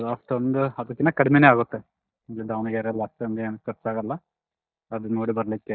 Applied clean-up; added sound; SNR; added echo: neural mask model DeepFilterNet 3.